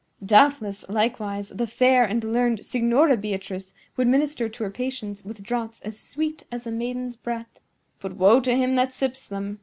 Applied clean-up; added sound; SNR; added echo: none; none; none; none.